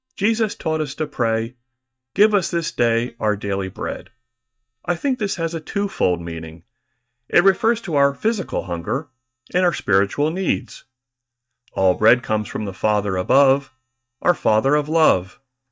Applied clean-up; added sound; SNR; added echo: neural mask model DeepFilterNet 3.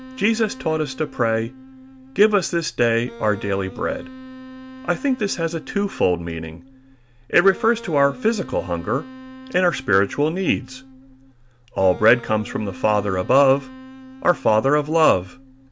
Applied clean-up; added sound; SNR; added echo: none; Wind instrument, woodwind instrument; 18 dB; none.